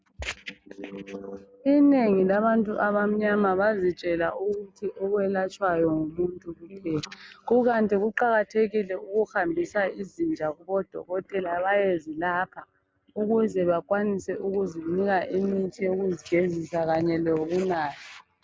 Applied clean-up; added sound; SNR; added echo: none; none; none; none.